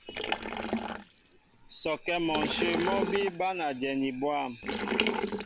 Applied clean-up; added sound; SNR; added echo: none; Liquid; 2 dB; none.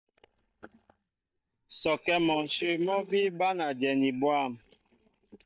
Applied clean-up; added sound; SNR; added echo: neural mask model DeepFilterNet 3.